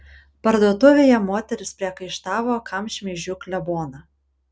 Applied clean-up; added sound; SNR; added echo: none; none; none; none.